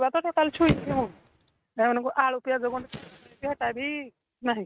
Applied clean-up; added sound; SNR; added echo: neural mask model RNNoise.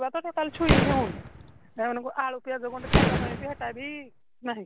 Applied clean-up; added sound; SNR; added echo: none; Fireworks; -3 dB; none.